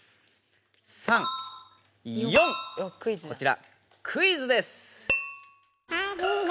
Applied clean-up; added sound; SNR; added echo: none; Tap / Glass; 5 dB; none.